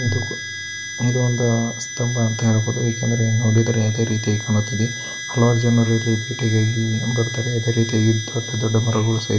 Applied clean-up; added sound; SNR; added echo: none; Harmonica; 10 dB; none.